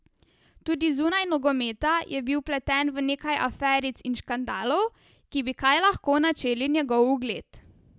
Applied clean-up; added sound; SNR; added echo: none; none; none; none.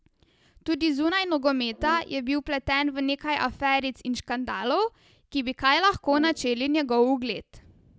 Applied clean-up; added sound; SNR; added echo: none; Brass instrument; 18 dB; none.